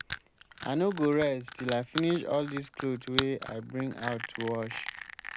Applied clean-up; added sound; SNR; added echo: none; Crushing; 6 dB; none.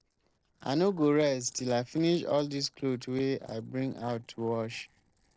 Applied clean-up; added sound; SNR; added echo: neural separator model SepFormer DNS4.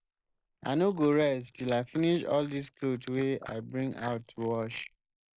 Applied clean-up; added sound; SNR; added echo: neural mask model Resemble Enhance denoiser.